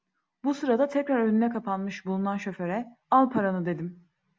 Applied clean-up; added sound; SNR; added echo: none; none; none; none.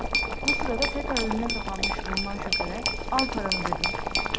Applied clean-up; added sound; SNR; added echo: none; Glass + Boiling; -5 dB; none.